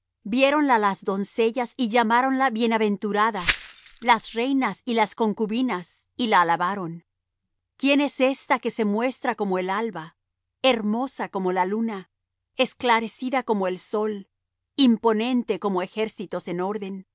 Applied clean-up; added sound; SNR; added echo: none; Glass; 6 dB; none.